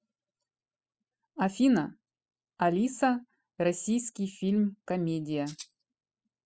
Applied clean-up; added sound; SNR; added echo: classical method spectral subtraction.